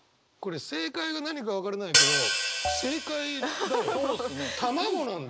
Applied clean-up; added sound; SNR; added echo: none; Hi-hat; -2 dB; none.